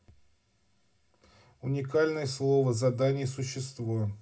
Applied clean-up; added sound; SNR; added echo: none; none; none; reverberation time 0.4 s.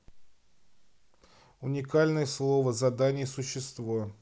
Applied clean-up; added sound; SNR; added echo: none; none; none; none.